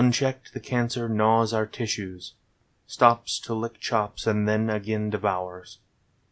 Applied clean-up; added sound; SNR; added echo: none; none; none; none.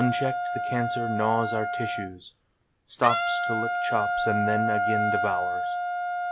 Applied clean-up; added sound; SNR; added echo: none; Wind instrument, woodwind instrument; -2 dB; none.